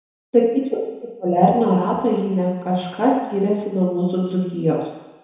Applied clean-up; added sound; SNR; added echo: none; none; none; reverberation time 1.0 s.